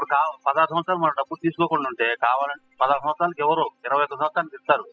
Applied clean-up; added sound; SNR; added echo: classical method spectral subtraction.